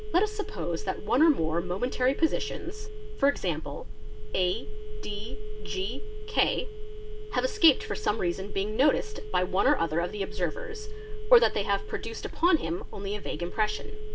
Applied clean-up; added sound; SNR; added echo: none; Telephone; 2 dB; none.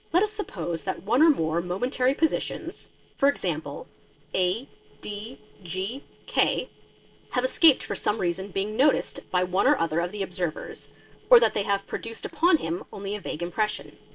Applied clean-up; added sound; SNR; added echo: neural separator model SepFormer DNS4.